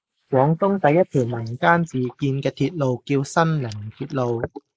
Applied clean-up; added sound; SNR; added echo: neural mask model Resemble Enhance denoiser.